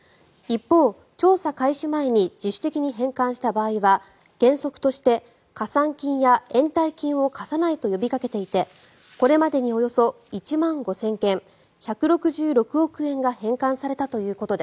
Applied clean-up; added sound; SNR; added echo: none; none; none; none.